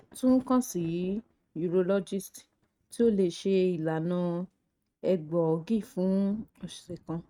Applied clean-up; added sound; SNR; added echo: neural mask model RNNoise.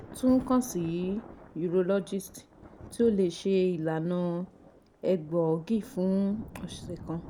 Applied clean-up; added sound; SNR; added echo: none; Thunder / Rain; 19 dB; none.